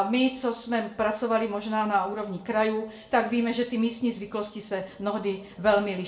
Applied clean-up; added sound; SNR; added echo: none; none; none; reverberation time 0.4 s.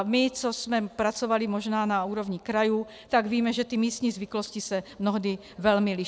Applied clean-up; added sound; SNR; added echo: none; none; none; none.